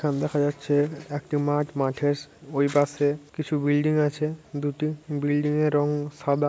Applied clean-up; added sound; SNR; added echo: none; none; none; none.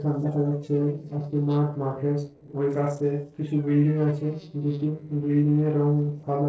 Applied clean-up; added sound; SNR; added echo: neural separator model SepFormer DNS4.